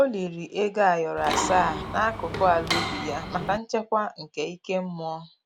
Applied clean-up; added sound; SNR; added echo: none; Mechanisms; 4 dB; none.